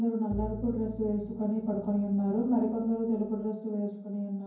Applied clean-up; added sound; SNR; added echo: none; Bowed string instrument; 14 dB; reverberation time 0.9 s.